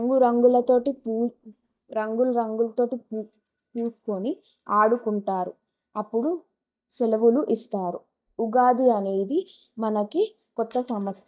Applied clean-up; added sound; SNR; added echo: neural mask model DeepFilterNet 3.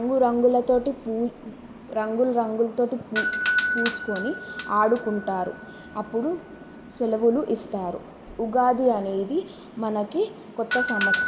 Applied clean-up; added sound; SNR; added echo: none; Doorbell; 7 dB; none.